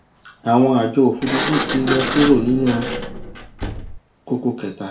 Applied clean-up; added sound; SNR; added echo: none; Sliding door; 7 dB; reverberation time 0.3 s.